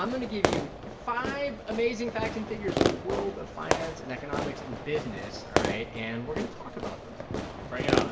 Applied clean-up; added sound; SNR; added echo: none; Fireworks; -2 dB; reverberation time 0.7 s.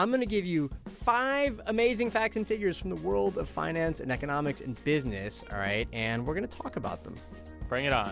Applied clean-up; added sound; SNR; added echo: none; none; none; none.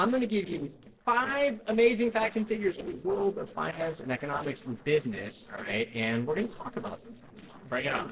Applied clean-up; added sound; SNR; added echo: neural separator model SepFormer DNS4.